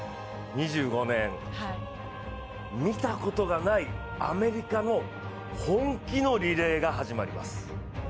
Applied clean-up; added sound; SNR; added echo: none; none; none; none.